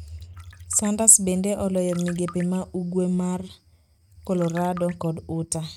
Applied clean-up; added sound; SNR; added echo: neural mask model RNNoise.